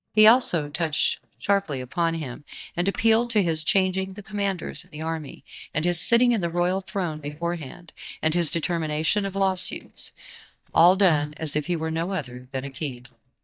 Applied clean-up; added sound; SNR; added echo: neural mask model DeepFilterNet 3.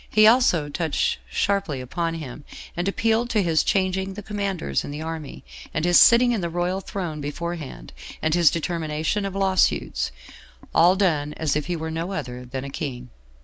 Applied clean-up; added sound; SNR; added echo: none; none; none; none.